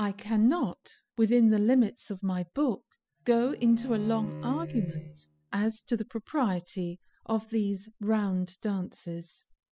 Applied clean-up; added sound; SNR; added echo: classical method spectral subtraction.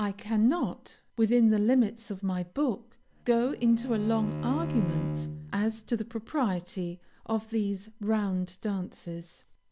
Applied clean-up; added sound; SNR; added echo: none; Bowed string instrument; 7 dB; none.